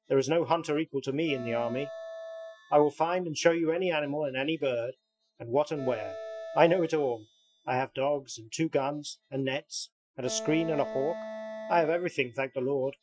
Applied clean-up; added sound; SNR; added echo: classical method Wiener filter.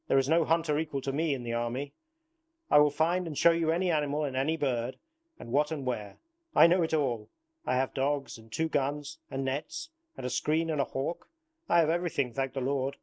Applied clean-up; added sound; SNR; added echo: none; none; none; none.